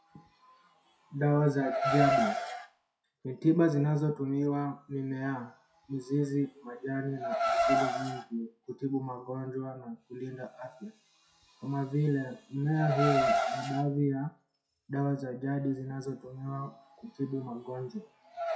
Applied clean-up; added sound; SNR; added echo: classical method WPE with log-MMSE.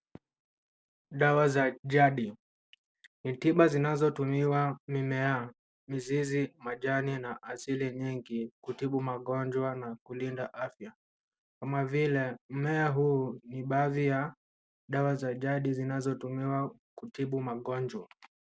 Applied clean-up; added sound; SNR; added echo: none; none; none; none.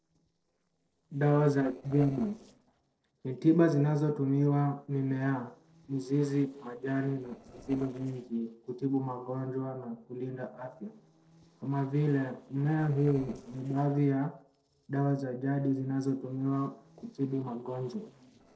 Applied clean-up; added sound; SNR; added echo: neural separator model SepFormer DNS4.